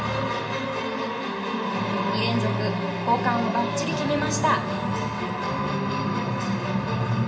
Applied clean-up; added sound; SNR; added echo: none; none; none; reverberation time 1.7 s.